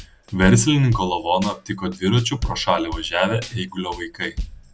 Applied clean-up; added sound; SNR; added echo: none; Tambourine / Drum / Drum kit; 12 dB; none.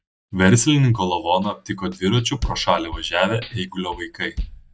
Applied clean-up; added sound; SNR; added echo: neural mask model DeepFilterNet 3.